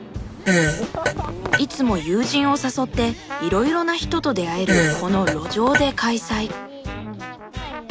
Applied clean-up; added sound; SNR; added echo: none; Fart; 0 dB; none.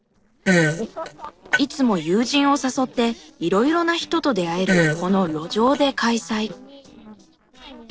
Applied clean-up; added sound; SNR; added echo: neural separator model SepFormer DNS4.